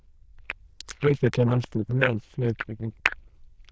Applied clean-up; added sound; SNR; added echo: neural diffusion model UNIVERSE++.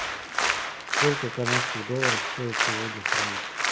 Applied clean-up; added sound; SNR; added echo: none; Applause; -5 dB; none.